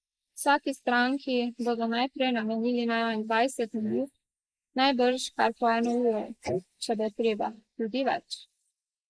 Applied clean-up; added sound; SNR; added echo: neural mask model Resemble Enhance denoiser.